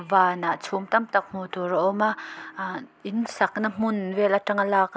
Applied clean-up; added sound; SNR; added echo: none; none; none; none.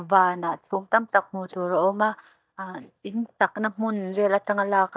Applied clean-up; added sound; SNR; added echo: neural mask model DeepFilterNet 3.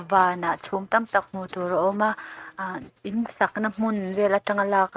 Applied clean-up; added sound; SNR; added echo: neural mask model RNNoise.